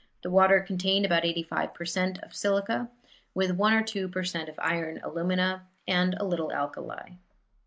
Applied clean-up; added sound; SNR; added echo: neural mask model Resemble Enhance denoiser.